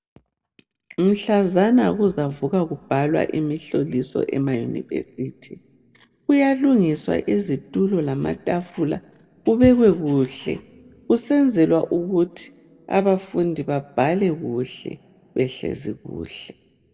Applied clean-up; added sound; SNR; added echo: none; none; none; reverberation time 1.4 s.